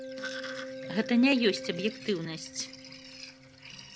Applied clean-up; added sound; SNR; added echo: none; Keyboard (musical) + Sink (filling or washing); 10 dB; none.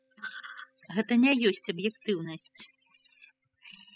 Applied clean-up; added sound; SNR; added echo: classical method spectral subtraction.